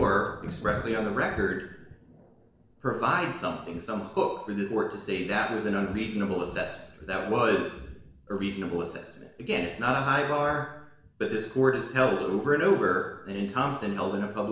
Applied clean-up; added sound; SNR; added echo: none; Thunder; 18 dB; reverberation time 0.7 s.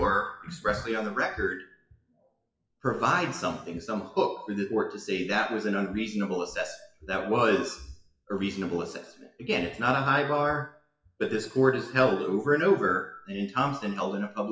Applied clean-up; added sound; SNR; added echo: classical method WPE with log-MMSE.